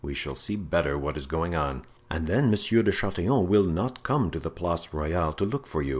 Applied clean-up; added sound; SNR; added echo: none; none; none; none.